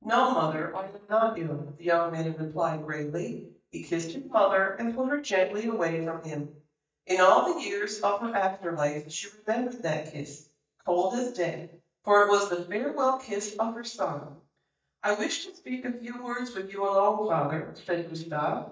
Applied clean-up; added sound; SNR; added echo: neural mask model DeepFilterNet 3.